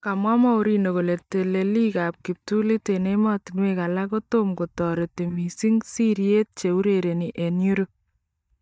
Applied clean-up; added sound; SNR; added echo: neural mask model DeepFilterNet 3.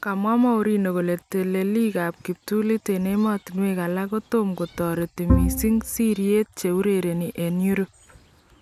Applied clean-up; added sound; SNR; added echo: none; Bowed string instrument; 2 dB; none.